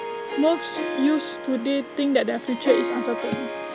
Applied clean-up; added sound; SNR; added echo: none; Harp; 6 dB; none.